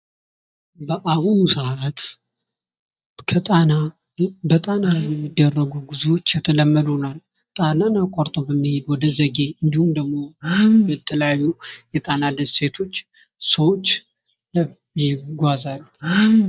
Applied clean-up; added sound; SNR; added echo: neural mask model DeepFilterNet 3.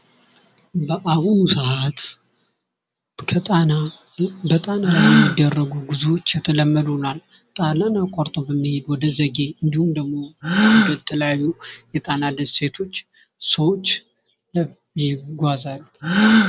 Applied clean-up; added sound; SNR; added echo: none; Gasp; 3 dB; none.